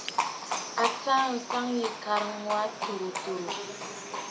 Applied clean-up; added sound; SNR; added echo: none; Livestock, farm animals, working animals; 3 dB; reverberation time 0.2 s.